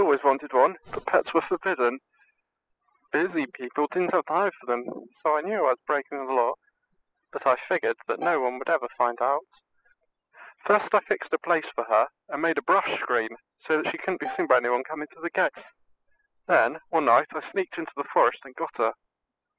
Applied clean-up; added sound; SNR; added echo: classical method spectral subtraction.